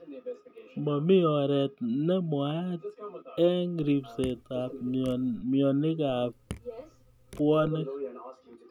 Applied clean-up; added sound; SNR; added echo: none; Raindrop / Drip; 18 dB; none.